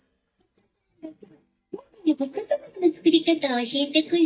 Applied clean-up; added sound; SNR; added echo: neural mask model DeepFilterNet 3.